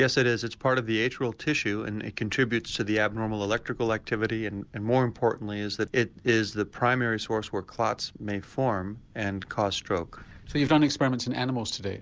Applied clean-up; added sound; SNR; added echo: none; none; none; none.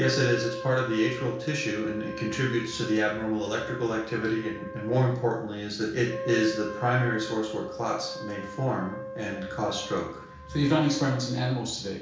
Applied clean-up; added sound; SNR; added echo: none; Wind instrument, woodwind instrument; 11 dB; reverberation time 0.6 s.